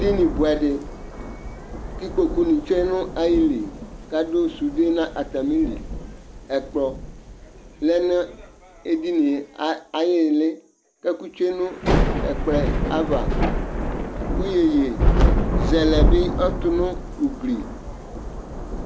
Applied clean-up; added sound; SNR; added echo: none; Thunder / Rain; 2 dB; none.